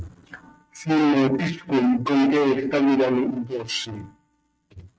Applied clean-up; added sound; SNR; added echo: neural mask model RNNoise.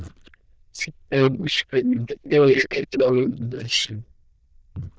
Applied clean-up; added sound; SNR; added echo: neural diffusion model UNIVERSE++.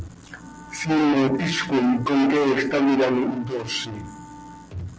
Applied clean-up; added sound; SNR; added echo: none; Wind instrument, woodwind instrument; 20 dB; none.